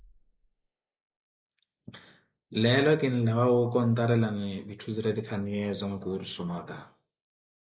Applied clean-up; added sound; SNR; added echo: neural mask model Resemble Enhance denoiser.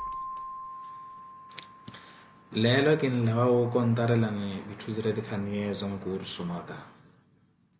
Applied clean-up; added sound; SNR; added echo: none; Keyboard (musical); 17 dB; none.